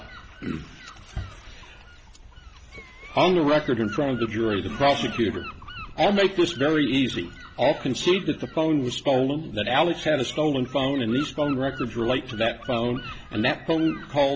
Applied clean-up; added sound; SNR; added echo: none; Gull, seagull / Wind; 17 dB; none.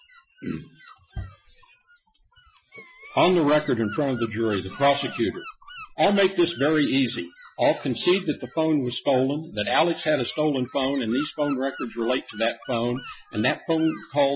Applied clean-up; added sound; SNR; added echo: classical method Wiener filter.